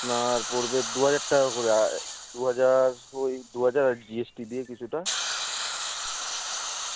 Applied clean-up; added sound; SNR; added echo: none; Hiss; 7 dB; none.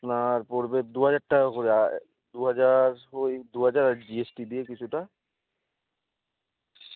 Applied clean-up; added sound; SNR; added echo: none; none; none; none.